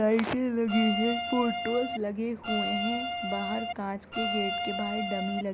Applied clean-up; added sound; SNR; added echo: none; Bowed string instrument; 2 dB; none.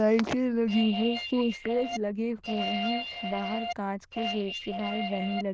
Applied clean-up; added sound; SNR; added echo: neural diffusion model UNIVERSE++.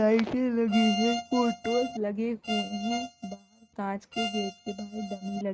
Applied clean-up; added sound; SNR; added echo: neural mask model RNNoise.